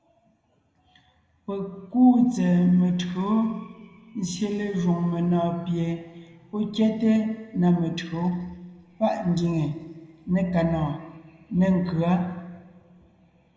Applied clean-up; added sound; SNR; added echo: none; none; none; reverberation time 1.5 s.